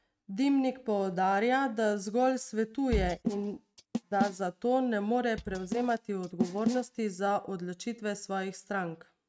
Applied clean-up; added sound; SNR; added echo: neural mask model RNNoise.